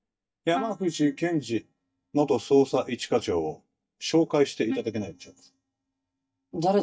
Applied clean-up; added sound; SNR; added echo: neural mask model DeepFilterNet 3.